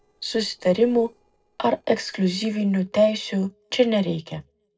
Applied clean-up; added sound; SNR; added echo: neural separator model SepFormer DNS4.